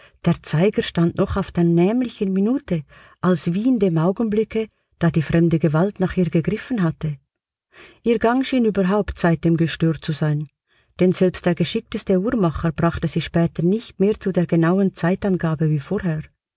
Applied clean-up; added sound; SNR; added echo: none; none; none; none.